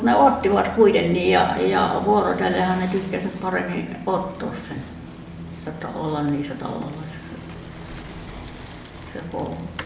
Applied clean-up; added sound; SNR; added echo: none; Bicycle; 15 dB; reverberation time 0.8 s.